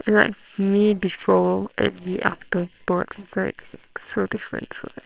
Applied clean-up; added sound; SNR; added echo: neural separator model SepFormer WHAMR!.